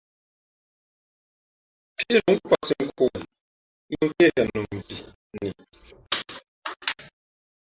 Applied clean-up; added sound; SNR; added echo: neural mask model Resemble Enhance denoiser.